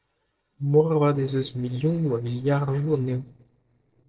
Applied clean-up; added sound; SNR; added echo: neural separator model SepFormer DNS4.